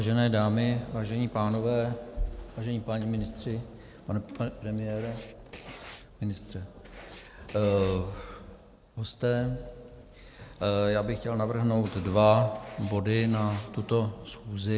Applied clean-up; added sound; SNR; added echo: none; Writing; 17 dB; none.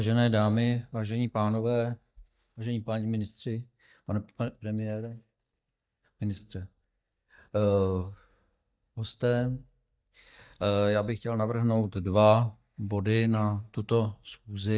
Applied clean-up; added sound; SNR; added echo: neural mask model DeepFilterNet 3.